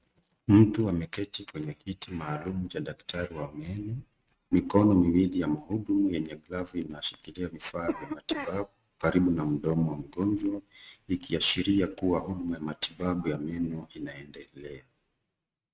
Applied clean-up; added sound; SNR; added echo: neural mask model RNNoise.